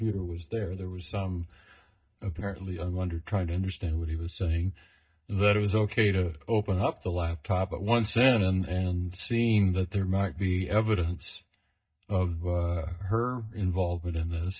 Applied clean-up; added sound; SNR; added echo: neural mask model DeepFilterNet 3.